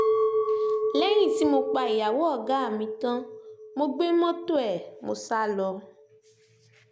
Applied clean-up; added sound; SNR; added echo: none; Chink, clink; 3 dB; none.